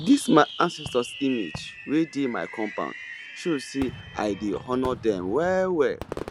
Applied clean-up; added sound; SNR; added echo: none; Fireworks; 13 dB; none.